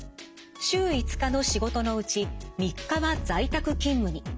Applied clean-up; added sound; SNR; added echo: none; none; none; none.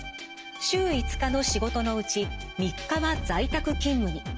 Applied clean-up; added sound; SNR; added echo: none; Bowed string instrument; 14 dB; none.